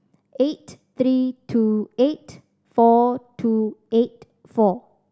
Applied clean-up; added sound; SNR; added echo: none; none; none; none.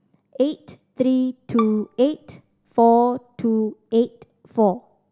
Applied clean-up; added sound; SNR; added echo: none; Bowed string instrument; 16 dB; none.